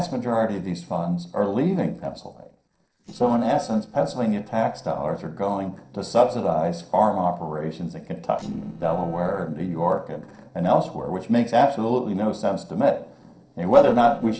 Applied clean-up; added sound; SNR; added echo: neural separator model SepFormer DNS4.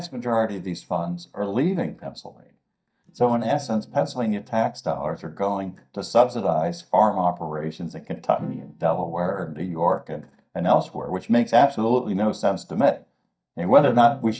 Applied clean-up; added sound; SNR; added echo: neural mask model DeepFilterNet 3.